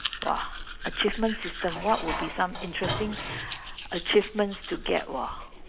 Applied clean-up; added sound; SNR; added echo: none; Dishes, pots, and pans + Domestic sounds, home sounds; 6 dB; none.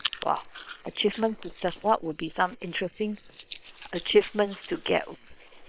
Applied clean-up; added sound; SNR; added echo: neural separator model SepFormer WHAM!.